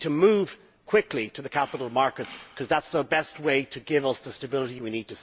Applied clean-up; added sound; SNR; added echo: none; none; none; none.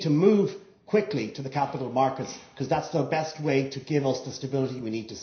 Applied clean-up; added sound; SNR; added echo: none; none; none; reverberation time 0.5 s.